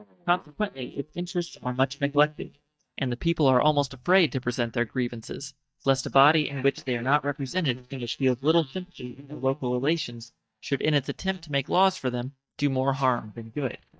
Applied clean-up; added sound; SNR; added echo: neural mask model DeepFilterNet 3.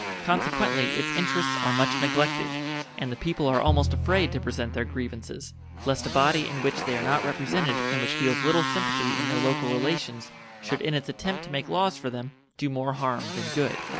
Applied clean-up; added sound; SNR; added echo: none; Motorcycle + Bowed string instrument; 2 dB; none.